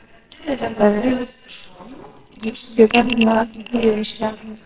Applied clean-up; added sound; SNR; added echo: neural separator model SepFormer WHAMR!.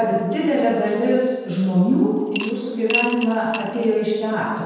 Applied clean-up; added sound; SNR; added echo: none; Coin (dropping) / Glass; 10 dB; reverberation time 1.2 s.